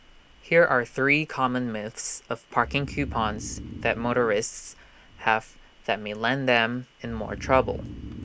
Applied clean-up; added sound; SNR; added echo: none; Breathing; 14 dB; none.